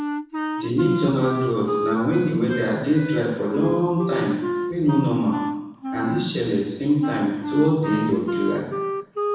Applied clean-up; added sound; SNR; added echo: none; Wind instrument, woodwind instrument; 6 dB; reverberation time 1.0 s.